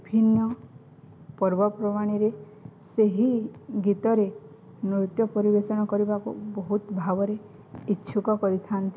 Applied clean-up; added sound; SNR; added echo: none; none; none; none.